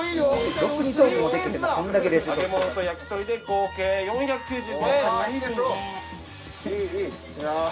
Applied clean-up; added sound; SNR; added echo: none; Trumpet; 16 dB; reverberation time 0.3 s.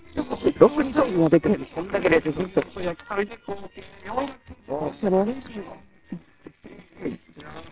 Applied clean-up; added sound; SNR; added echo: neural separator model SepFormer WHAMR!.